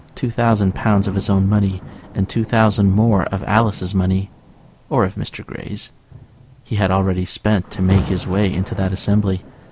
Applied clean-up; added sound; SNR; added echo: none; Rain; 15 dB; none.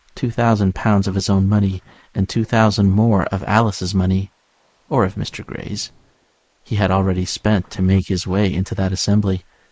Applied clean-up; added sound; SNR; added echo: neural mask model Resemble Enhance denoiser.